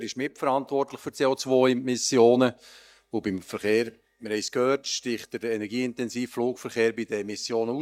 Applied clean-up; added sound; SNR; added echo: neural mask model DeepFilterNet 3.